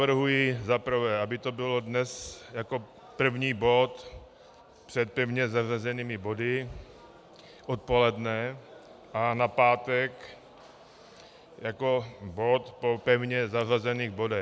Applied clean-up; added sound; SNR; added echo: none; none; none; none.